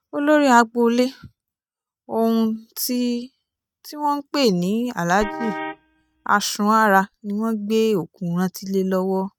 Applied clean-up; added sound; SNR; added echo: neural mask model RNNoise.